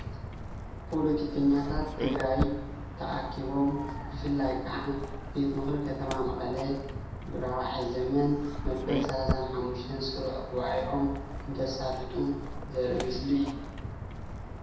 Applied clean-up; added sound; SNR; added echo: none; Walk, footsteps; 5 dB; reverberation time 0.8 s.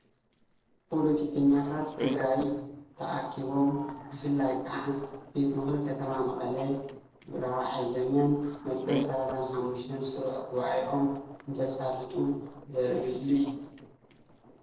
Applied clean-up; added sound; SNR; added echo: neural separator model SepFormer DNS4.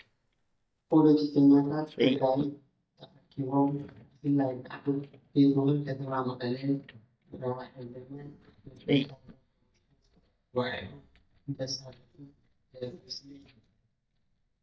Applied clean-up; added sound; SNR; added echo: neural mask model DeepFilterNet 3.